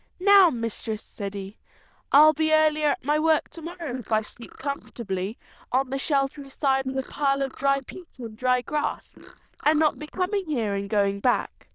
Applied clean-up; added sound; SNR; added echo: neural diffusion model UNIVERSE++.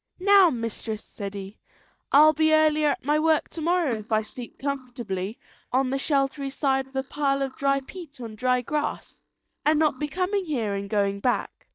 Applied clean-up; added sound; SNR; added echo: neural mask model DeepFilterNet 3.